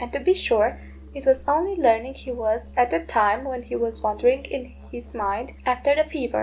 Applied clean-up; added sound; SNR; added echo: none; Musical instrument; 19 dB; none.